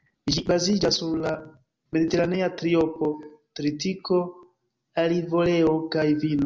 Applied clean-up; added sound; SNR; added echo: none; none; none; none.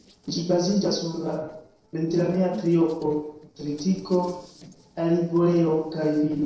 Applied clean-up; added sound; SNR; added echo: neural separator model SepFormer DNS4.